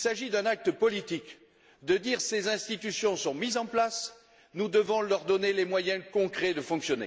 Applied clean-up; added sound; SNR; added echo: none; none; none; none.